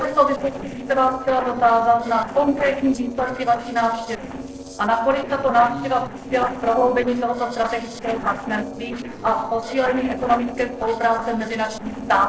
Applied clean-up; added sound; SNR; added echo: neural separator model SepFormer DNS4.